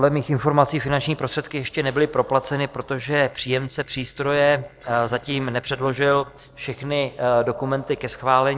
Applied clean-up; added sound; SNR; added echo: neural separator model SepFormer DNS4.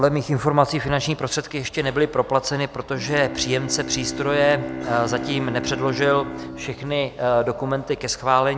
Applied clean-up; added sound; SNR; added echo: none; Bowed string instrument; 12 dB; none.